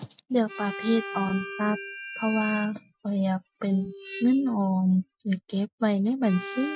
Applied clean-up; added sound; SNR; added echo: classical method Wiener filter.